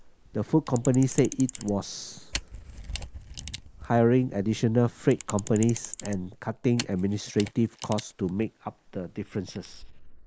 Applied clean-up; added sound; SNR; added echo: neural mask model Resemble Enhance denoiser.